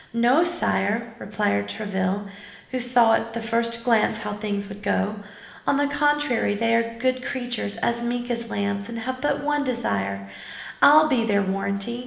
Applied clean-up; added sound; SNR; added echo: none; none; none; reverberation time 1.0 s.